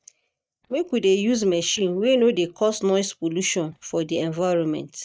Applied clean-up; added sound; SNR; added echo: neural mask model DeepFilterNet 3.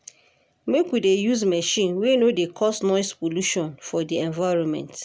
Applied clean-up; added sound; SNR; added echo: none; none; none; none.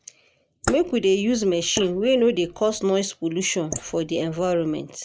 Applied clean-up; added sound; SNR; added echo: neural mask model Resemble Enhance denoiser.